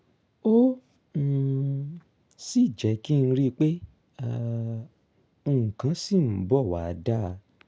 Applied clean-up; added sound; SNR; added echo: none; none; none; none.